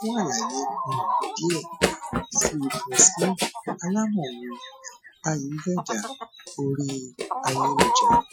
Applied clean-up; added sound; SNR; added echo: classical method Wiener filter.